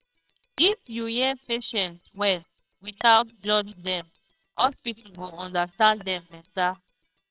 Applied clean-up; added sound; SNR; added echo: neural separator model SepFormer WHAMR!.